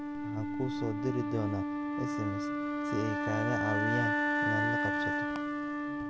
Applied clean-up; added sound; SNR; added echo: none; Wind instrument, woodwind instrument; -5 dB; none.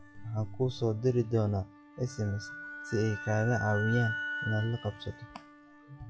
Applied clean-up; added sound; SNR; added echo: classical method log-MMSE.